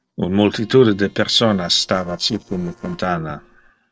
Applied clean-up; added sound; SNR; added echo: neural separator model SepFormer DNS4.